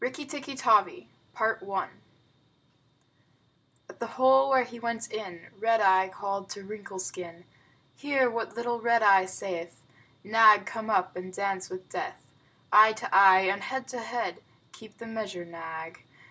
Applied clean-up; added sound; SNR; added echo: none; none; none; none.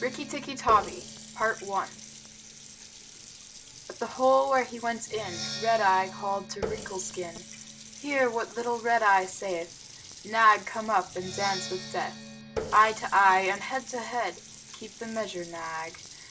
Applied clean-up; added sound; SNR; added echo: none; Water tap, faucet + Percussion; 13 dB; none.